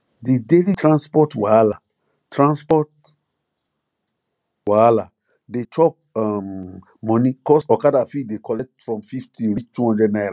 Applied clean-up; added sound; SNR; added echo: none; none; none; none.